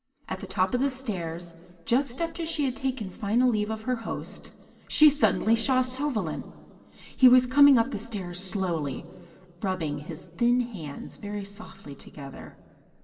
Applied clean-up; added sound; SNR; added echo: none; none; none; reverberation time 2.7 s.